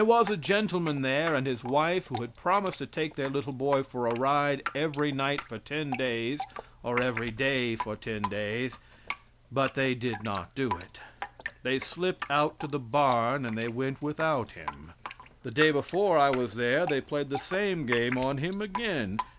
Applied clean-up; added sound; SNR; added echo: none; Drip; 12 dB; none.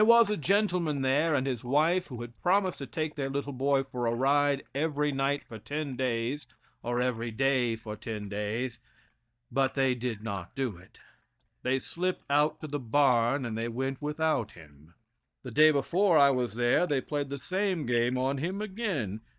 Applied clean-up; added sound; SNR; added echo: neural mask model DeepFilterNet 3.